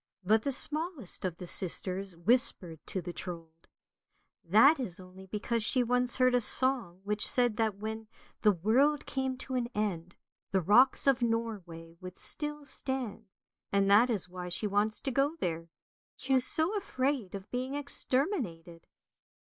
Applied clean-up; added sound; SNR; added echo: neural mask model Resemble Enhance denoiser.